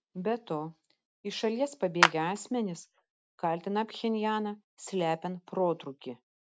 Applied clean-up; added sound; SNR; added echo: none; Clapping; -2 dB; none.